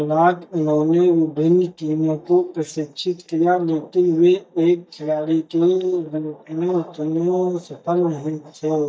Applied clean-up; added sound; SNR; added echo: neural mask model DeepFilterNet 3.